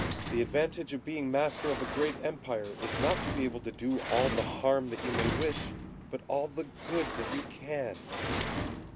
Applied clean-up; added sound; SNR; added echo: none; Sliding door; 2 dB; none.